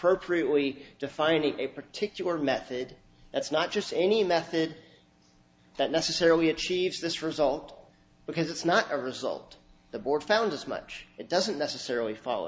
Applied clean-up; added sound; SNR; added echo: none; none; none; none.